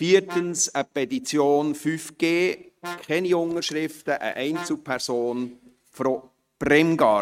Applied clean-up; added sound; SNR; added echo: neural mask model RNNoise.